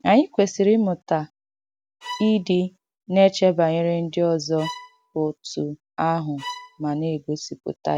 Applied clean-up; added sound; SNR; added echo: none; Bowed string instrument; 16 dB; none.